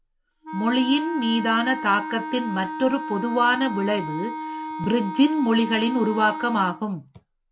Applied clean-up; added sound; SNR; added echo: none; Wind instrument, woodwind instrument; 9 dB; none.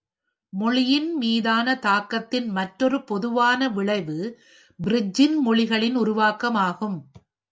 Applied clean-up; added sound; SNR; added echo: none; none; none; none.